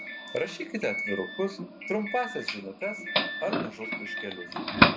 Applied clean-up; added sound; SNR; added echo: none; Doorbell; -4 dB; none.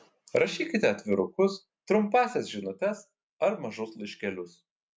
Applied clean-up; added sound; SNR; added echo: none; none; none; none.